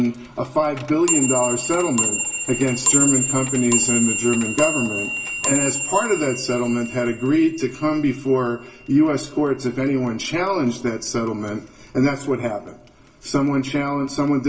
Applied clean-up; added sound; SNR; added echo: none; Clock; 4 dB; reverberation time 0.2 s.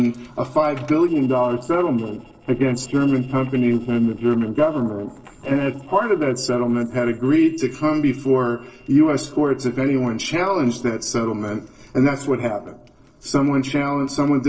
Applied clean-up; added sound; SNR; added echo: neural separator model SepFormer DNS4.